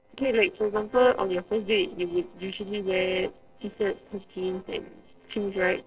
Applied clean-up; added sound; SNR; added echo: neural separator model SepFormer DNS4.